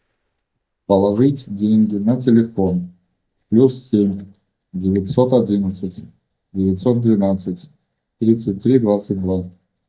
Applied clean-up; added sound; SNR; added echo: neural mask model DeepFilterNet 3.